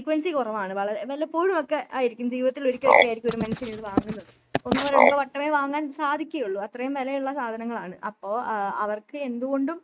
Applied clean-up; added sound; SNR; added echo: neural mask model RNNoise.